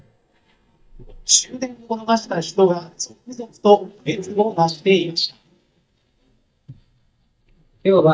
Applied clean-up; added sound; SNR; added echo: neural mask model DeepFilterNet 3.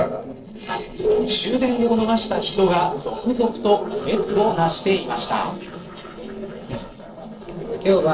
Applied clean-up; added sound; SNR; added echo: neural separator model SepFormer DNS4.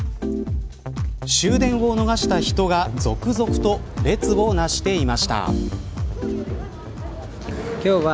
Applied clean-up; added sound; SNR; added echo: none; none; none; none.